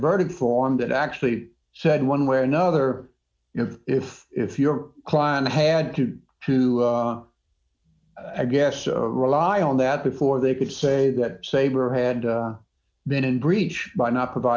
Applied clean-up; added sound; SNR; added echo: none; none; none; none.